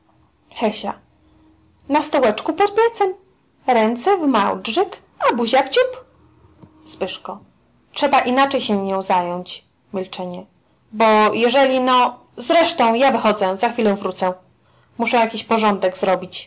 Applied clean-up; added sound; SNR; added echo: none; none; none; none.